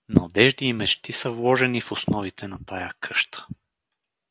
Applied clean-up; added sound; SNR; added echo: none; none; none; none.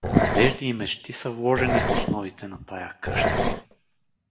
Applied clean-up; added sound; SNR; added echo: none; Growling; -1 dB; reverberation time 0.6 s.